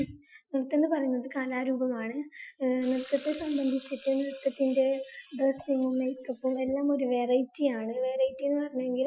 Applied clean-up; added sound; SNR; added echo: classical method Wiener filter.